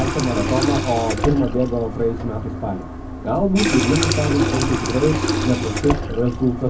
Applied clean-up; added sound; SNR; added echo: none; Water tap, faucet; 2 dB; reverberation time 0.3 s.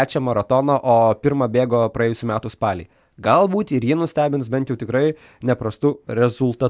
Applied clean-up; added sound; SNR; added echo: none; none; none; none.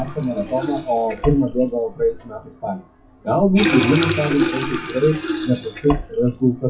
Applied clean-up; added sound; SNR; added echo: classical method WPE with log-MMSE.